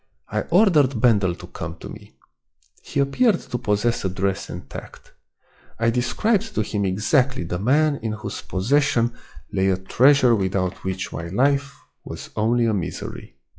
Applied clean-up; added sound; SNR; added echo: classical method log-MMSE.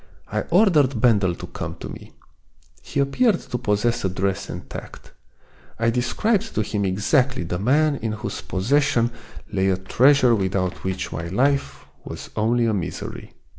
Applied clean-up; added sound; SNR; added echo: none; Run; 19 dB; none.